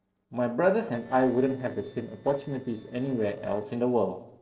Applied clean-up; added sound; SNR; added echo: neural separator model SepFormer DNS4.